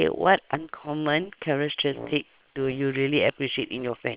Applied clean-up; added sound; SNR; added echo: neural separator model SepFormer WHAM!.